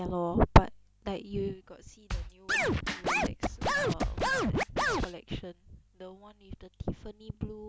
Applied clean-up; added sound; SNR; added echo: none; Scratching (performance technique); -3 dB; none.